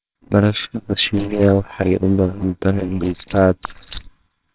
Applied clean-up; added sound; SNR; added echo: neural separator model SepFormer WHAMR!.